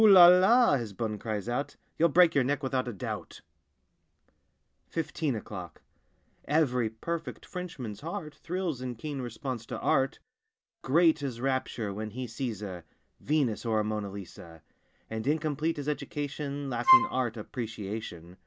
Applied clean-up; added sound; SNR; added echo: none; Wind instrument, woodwind instrument; -5 dB; none.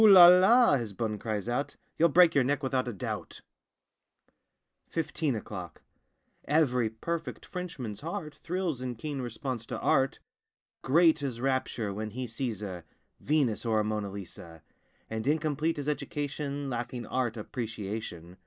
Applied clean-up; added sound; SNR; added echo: neural mask model Resemble Enhance denoiser.